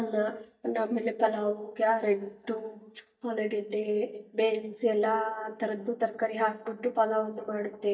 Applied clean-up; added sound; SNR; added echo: neural mask model DeepFilterNet 3.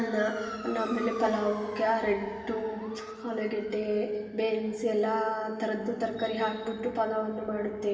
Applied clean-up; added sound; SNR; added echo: none; Motor vehicle (road) / Siren; 16 dB; reverberation time 2.3 s.